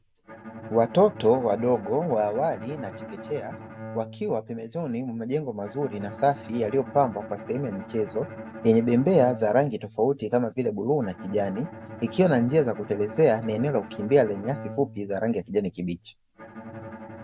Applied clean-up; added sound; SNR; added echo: none; Bowed string instrument; 15 dB; none.